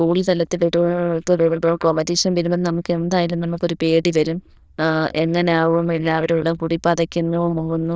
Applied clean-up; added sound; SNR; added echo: neural diffusion model UNIVERSE++.